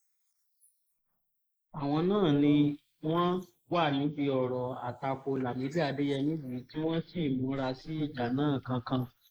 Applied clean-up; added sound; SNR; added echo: neural mask model Resemble Enhance denoiser.